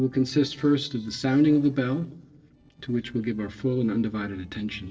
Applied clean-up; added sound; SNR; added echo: neural separator model SepFormer DNS4.